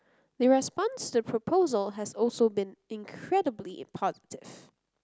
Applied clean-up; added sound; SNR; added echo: none; none; none; none.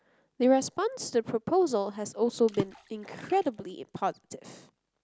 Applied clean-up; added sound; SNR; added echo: none; Water / Splash, splatter; 12 dB; none.